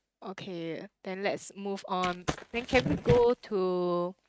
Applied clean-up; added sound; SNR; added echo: neural mask model RNNoise.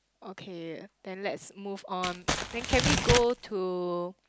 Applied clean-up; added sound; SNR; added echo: none; Crumpling, crinkling; -3 dB; none.